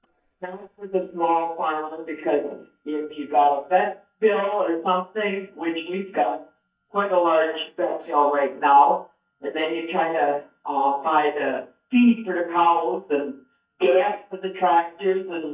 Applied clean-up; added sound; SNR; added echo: neural mask model DeepFilterNet 3.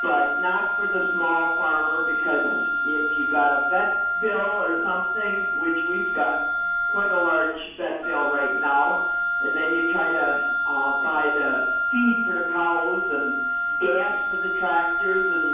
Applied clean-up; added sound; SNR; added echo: none; Wind instrument, woodwind instrument; -3 dB; reverberation time 0.6 s.